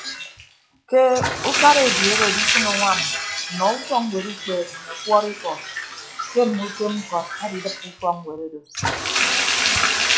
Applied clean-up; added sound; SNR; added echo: classical method log-MMSE.